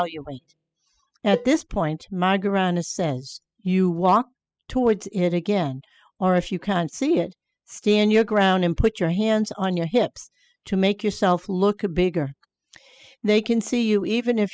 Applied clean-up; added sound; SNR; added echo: classical method spectral subtraction.